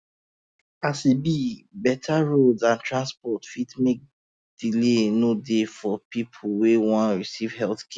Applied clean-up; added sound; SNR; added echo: none; none; none; none.